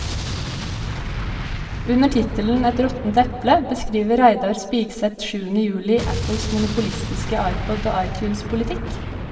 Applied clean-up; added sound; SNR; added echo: none; Explosion; 6 dB; reverberation time 1.0 s.